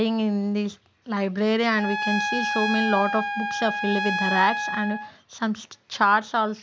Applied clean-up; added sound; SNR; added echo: none; Trumpet; 3 dB; none.